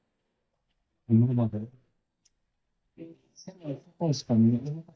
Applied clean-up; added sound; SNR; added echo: neural mask model DeepFilterNet 3.